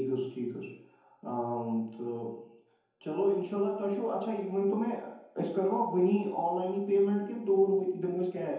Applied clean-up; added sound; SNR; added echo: none; none; none; reverberation time 0.9 s.